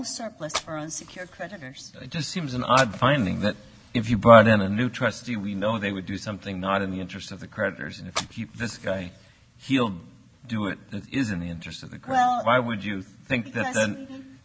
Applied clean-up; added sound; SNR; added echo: none; Fire; 15 dB; none.